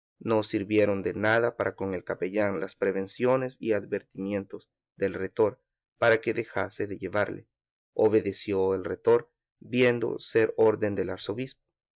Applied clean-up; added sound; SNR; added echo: none; none; none; none.